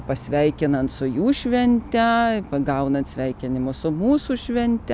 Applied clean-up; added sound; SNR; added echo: none; none; none; none.